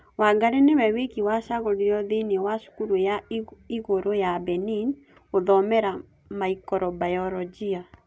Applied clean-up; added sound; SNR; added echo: none; none; none; none.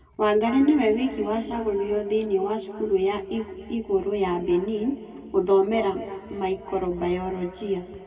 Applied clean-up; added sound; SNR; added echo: none; none; none; reverberation time 2.5 s.